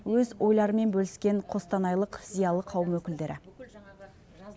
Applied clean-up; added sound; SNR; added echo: none; none; none; none.